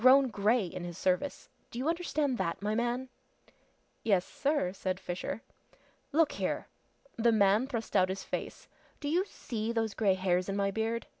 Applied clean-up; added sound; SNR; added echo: none; none; none; none.